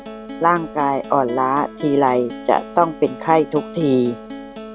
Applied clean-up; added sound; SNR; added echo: none; Acoustic guitar; 14 dB; none.